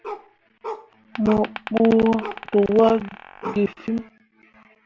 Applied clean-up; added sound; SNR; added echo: none; Glass + Bark; 12 dB; none.